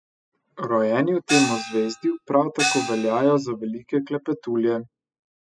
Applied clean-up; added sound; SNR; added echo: classical method spectral subtraction.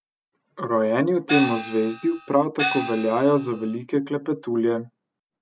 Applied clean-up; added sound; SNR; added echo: none; Gong; 5 dB; none.